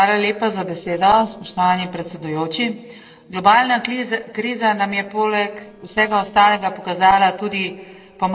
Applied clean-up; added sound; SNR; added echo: neural separator model SepFormer DNS4.